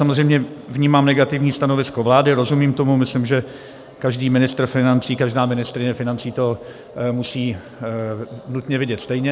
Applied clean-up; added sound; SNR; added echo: none; none; none; none.